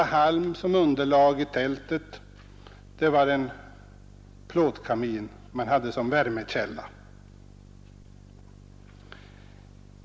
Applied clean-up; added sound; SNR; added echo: none; none; none; none.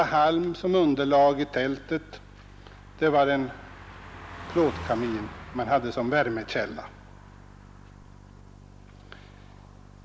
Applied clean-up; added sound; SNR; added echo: none; Car passing by; 19 dB; none.